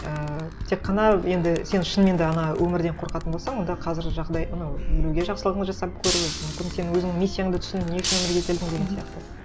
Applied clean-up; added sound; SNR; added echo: none; Animal + Shatter; 6 dB; none.